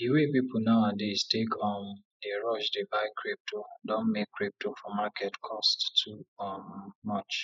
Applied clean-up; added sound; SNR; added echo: neural mask model Resemble Enhance denoiser.